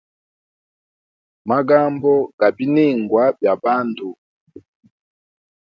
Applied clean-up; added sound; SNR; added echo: none; none; none; none.